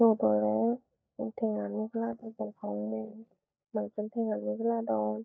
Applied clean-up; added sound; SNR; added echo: neural mask model DeepFilterNet 3.